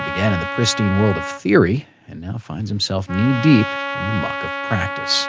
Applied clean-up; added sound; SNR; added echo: none; Trumpet; 8 dB; none.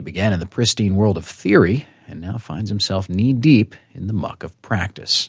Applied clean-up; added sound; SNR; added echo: none; none; none; none.